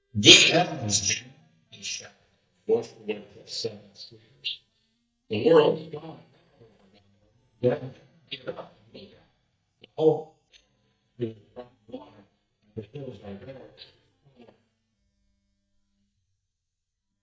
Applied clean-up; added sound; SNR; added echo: neural mask model DeepFilterNet 3.